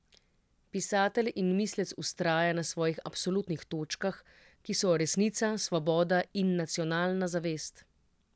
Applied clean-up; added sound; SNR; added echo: none; none; none; none.